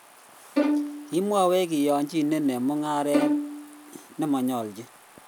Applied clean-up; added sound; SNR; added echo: none; Bowed string instrument; 4 dB; none.